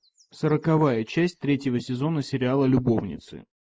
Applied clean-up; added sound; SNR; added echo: neural mask model Resemble Enhance denoiser.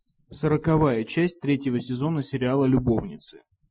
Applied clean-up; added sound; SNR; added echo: classical method Wiener filter.